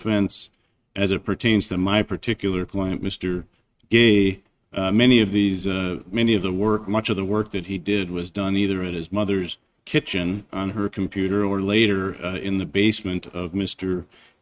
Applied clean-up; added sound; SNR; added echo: neural mask model RNNoise.